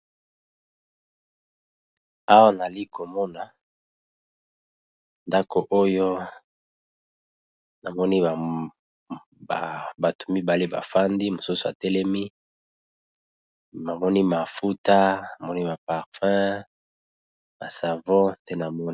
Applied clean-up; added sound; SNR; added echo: none; none; none; none.